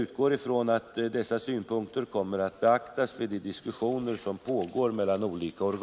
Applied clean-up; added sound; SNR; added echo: none; none; none; none.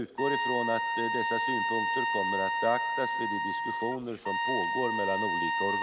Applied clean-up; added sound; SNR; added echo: none; Trumpet; -3 dB; none.